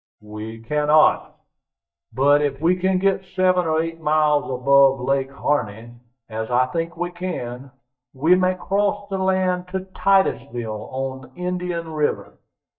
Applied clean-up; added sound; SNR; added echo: neural mask model DeepFilterNet 3.